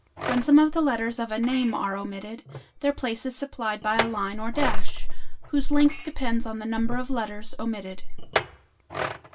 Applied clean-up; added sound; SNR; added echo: none; Chink, clink; 14 dB; reverberation time 0.1 s.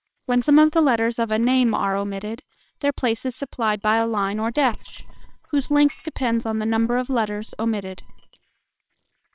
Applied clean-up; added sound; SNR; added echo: neural separator model SepFormer WHAMR!.